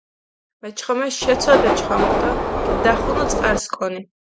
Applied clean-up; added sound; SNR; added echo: none; Subway, metro, underground; -3 dB; none.